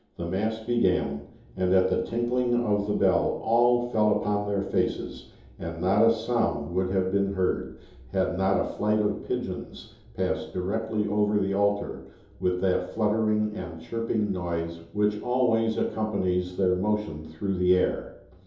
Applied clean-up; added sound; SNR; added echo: none; none; none; reverberation time 2.8 s.